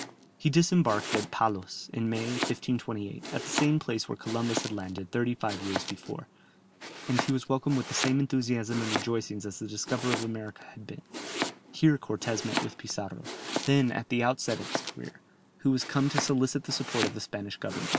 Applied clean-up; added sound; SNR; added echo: none; Domestic sounds, home sounds; 7 dB; none.